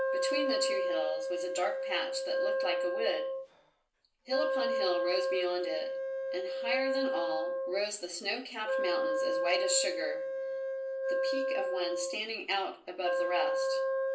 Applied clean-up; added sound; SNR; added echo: none; Wind instrument, woodwind instrument; -4 dB; reverberation time 0.3 s.